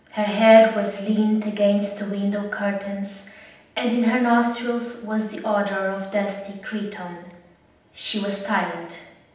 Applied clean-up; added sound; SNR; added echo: none; none; none; reverberation time 0.8 s.